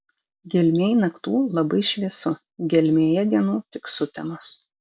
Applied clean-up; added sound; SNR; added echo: none; none; none; none.